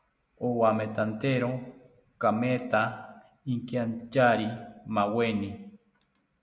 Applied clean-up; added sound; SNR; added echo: none; none; none; none.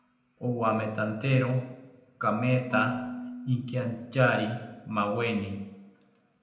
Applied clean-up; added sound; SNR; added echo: none; Marimba, xylophone / Wood; 14 dB; reverberation time 0.7 s.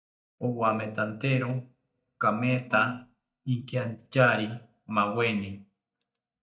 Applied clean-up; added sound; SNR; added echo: neural mask model DeepFilterNet 3.